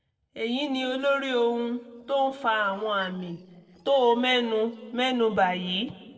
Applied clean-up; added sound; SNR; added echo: neural separator model SepFormer DNS4.